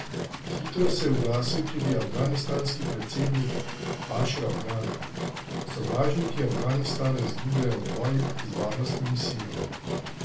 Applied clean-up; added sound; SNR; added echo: none; Engine; 5 dB; reverberation time 0.3 s.